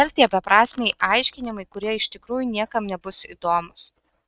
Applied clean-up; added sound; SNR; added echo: neural mask model RNNoise.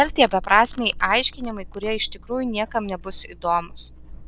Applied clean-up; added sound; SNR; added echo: none; Domestic sounds, home sounds; 13 dB; none.